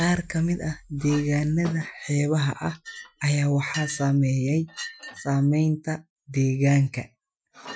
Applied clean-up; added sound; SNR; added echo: classical method Wiener filter.